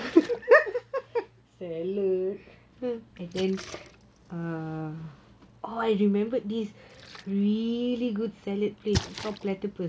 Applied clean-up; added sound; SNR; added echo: none; Splash, splatter; 16 dB; none.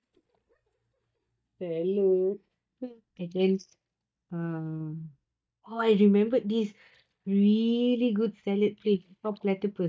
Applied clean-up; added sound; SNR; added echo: neural mask model DeepFilterNet 3.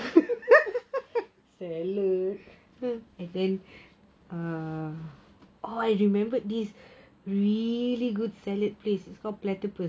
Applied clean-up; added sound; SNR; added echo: none; none; none; none.